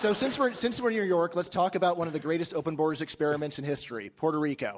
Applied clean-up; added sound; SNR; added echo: none; none; none; none.